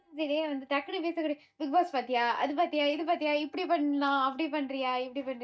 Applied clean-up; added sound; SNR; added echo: neural mask model DeepFilterNet 3.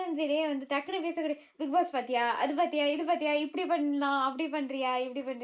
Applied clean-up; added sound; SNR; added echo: neural mask model Resemble Enhance denoiser.